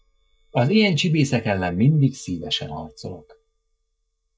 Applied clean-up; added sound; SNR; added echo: neural mask model DeepFilterNet 3.